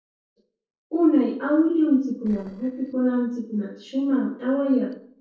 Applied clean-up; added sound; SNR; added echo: neural separator model SepFormer DNS4.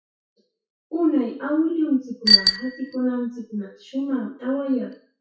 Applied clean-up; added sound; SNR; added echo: classical method WPE with log-MMSE.